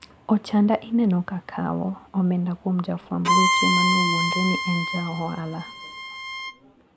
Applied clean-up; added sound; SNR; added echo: none; Bowed string instrument; 0 dB; none.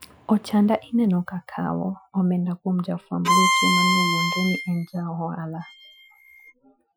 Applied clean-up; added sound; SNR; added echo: classical method Wiener filter.